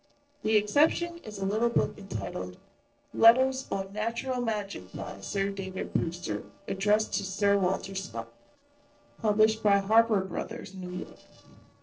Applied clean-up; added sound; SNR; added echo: neural separator model SepFormer DNS4.